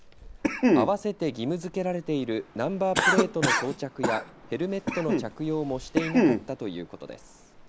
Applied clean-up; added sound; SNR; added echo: none; Cough; -2 dB; none.